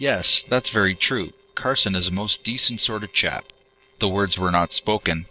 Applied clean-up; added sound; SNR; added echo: neural separator model SepFormer DNS4.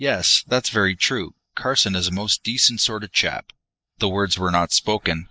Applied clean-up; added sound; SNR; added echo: neural mask model Resemble Enhance denoiser.